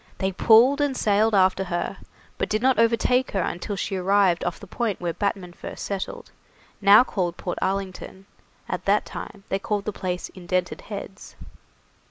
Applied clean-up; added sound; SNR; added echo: none; none; none; none.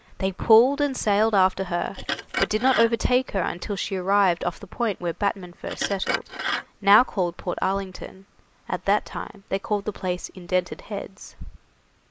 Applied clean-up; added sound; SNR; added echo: neural mask model Resemble Enhance denoiser.